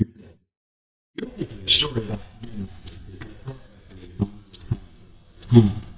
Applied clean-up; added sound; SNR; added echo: neural mask model DeepFilterNet 3.